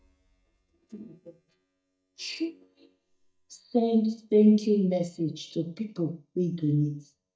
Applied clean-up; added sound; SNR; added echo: neural mask model DeepFilterNet 3.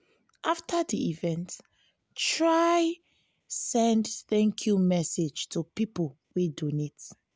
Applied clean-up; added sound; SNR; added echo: none; none; none; none.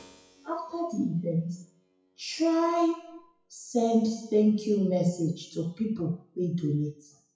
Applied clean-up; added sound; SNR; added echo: classical method WPE with log-MMSE.